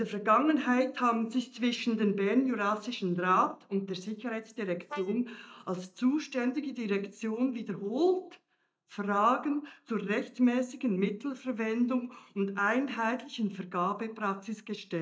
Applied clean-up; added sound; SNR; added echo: neural mask model DeepFilterNet 3.